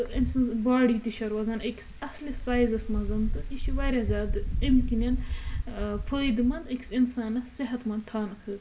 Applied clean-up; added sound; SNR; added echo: none; Wind; 3 dB; reverberation time 0.7 s.